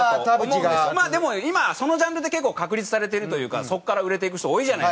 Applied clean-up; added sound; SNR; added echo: none; none; none; none.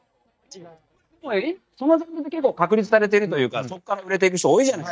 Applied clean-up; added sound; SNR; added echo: neural mask model DeepFilterNet 3.